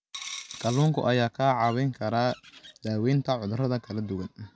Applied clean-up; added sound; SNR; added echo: none; Coin (dropping); 13 dB; none.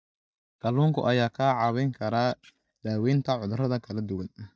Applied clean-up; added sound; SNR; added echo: neural mask model DeepFilterNet 3.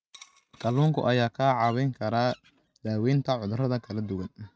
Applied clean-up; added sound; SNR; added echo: neural mask model RNNoise.